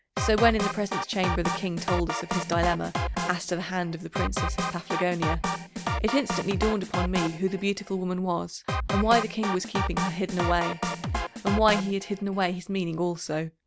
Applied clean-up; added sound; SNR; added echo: none; Drum kit; 2 dB; none.